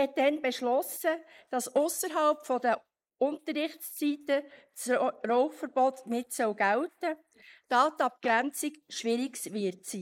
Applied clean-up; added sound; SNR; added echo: neural mask model Resemble Enhance denoiser.